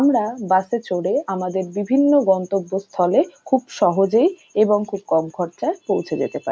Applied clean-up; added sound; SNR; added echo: none; none; none; none.